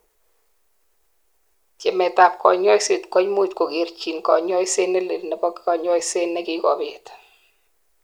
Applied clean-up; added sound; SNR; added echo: none; none; none; none.